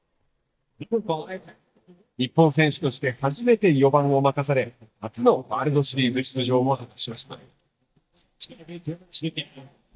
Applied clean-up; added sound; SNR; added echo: neural mask model DeepFilterNet 3.